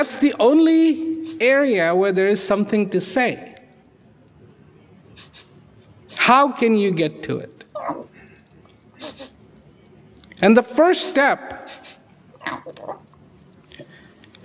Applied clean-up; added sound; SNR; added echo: none; Respiratory sounds + Bell; 17 dB; none.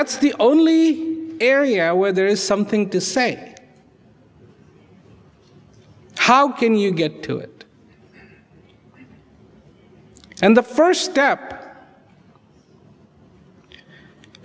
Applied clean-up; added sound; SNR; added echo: none; none; none; none.